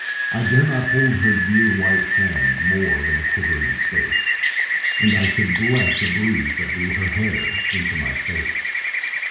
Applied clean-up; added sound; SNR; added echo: none; Rain; -2 dB; reverberation time 0.6 s.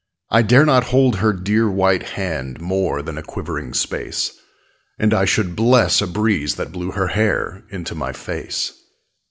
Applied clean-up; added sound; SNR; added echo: none; none; none; none.